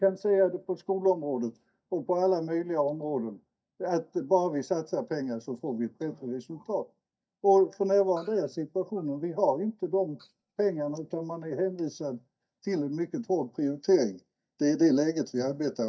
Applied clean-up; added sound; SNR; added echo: neural mask model DeepFilterNet 3.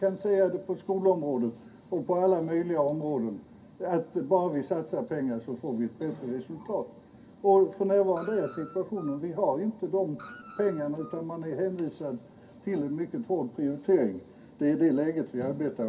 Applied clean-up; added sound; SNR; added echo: none; Screech; 20 dB; reverberation time 0.3 s.